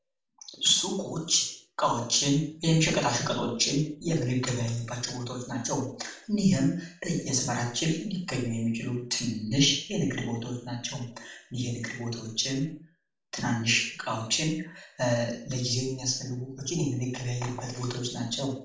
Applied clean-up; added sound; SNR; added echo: none; none; none; reverberation time 0.5 s.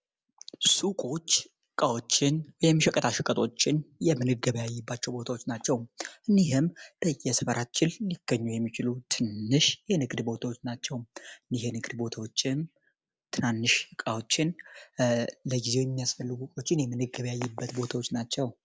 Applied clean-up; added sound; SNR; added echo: none; none; none; none.